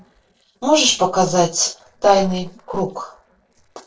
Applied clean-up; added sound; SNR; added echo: neural separator model SepFormer DNS4.